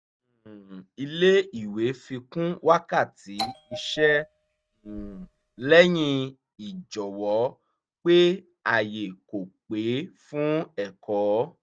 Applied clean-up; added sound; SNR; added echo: neural mask model RNNoise.